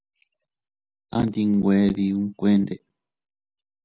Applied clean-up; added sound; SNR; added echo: none; none; none; none.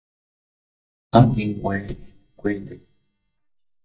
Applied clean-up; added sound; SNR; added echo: neural mask model DeepFilterNet 3.